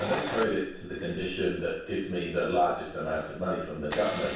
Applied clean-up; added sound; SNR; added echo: none; Camera; 11 dB; reverberation time 0.7 s.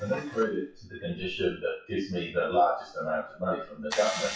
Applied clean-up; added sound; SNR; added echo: classical method WPE with log-MMSE.